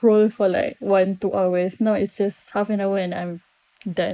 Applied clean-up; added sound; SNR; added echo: neural mask model Resemble Enhance denoiser.